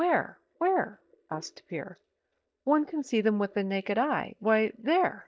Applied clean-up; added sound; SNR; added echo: neural mask model DeepFilterNet 3.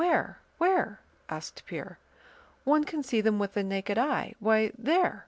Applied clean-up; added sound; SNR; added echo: none; none; none; none.